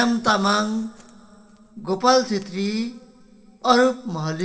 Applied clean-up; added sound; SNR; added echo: none; none; none; reverberation time 2.5 s.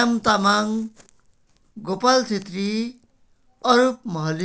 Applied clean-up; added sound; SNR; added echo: none; none; none; none.